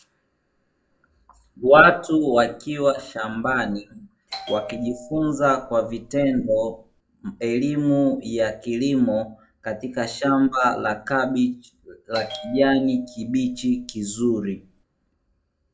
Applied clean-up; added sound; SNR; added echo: none; Bell; 17 dB; reverberation time 0.3 s.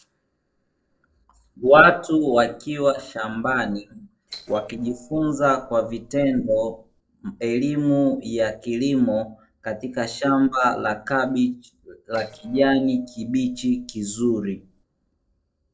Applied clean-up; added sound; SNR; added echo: neural separator model SepFormer DNS4.